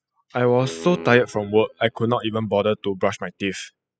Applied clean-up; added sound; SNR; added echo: classical method spectral subtraction.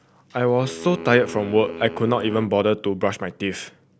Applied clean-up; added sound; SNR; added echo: none; Wind instrument, woodwind instrument; 15 dB; none.